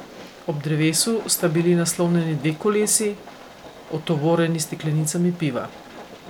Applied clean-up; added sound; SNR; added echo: none; Train; 18 dB; none.